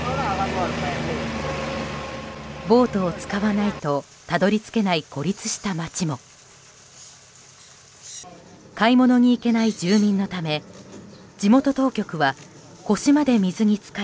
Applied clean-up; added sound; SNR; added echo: none; none; none; none.